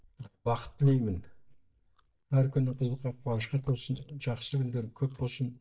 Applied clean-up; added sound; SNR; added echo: neural mask model DeepFilterNet 3.